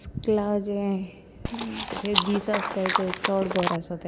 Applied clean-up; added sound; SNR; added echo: none; Chewing, mastication; 2 dB; none.